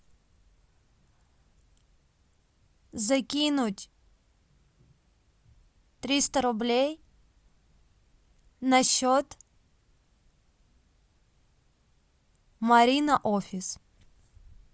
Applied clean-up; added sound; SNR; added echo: none; none; none; none.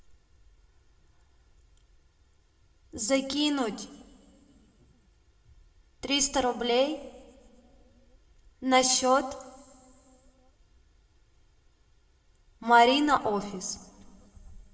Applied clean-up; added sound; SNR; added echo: none; none; none; reverberation time 0.9 s.